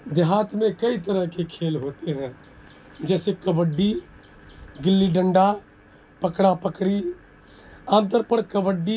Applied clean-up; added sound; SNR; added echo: none; none; none; none.